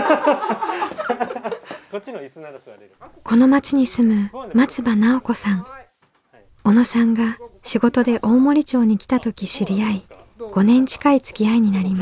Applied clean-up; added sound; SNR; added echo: none; none; none; none.